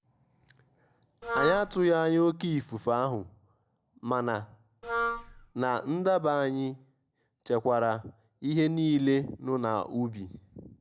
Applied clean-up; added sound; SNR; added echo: none; Wind instrument, woodwind instrument; 4 dB; none.